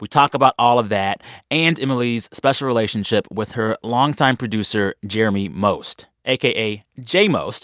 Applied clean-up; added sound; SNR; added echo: none; none; none; none.